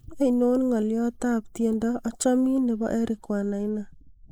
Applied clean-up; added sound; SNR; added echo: neural mask model Resemble Enhance denoiser.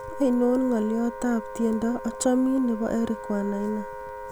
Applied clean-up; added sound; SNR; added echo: none; Wind instrument, woodwind instrument; 12 dB; none.